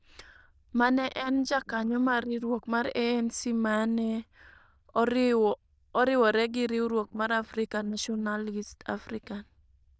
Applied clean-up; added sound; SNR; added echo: neural diffusion model UNIVERSE++.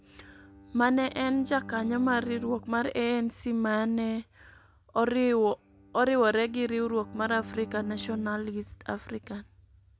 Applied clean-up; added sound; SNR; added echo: none; Bowed string instrument; 18 dB; none.